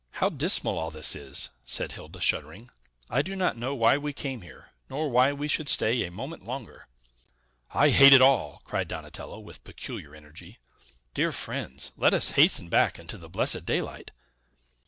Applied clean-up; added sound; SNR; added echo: none; none; none; none.